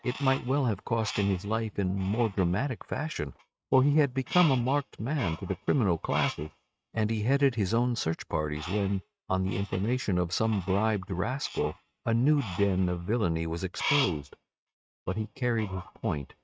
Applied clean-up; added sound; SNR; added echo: neural mask model RNNoise.